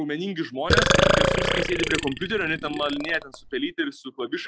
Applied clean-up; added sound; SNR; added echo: none; Burping, eructation; -5 dB; none.